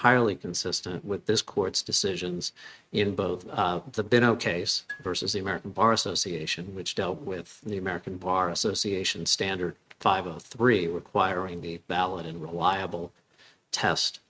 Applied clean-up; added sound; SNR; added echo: neural mask model RNNoise.